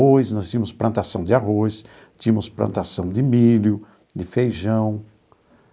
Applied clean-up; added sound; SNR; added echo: neural mask model Resemble Enhance denoiser.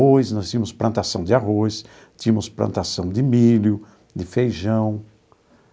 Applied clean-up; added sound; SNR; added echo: none; none; none; none.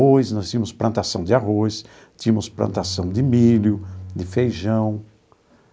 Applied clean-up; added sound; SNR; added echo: none; Bowed string instrument; 15 dB; none.